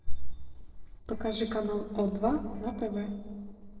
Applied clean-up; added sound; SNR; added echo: neural separator model SepFormer DNS4.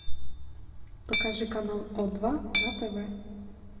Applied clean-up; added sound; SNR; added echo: none; Hammer; 5 dB; reverberation time 1.8 s.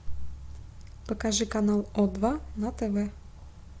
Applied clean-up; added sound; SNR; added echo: none; none; none; none.